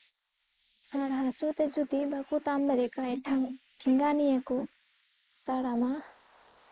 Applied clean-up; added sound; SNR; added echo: neural mask model Resemble Enhance denoiser.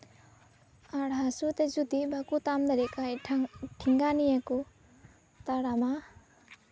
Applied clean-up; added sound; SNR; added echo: none; none; none; none.